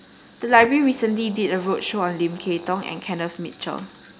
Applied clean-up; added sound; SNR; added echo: none; Brass instrument + Fire; 19 dB; none.